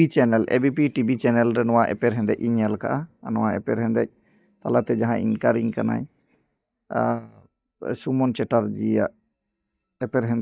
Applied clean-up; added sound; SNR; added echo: neural mask model DeepFilterNet 3.